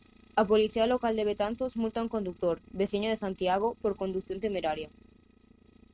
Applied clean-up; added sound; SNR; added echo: neural mask model RNNoise.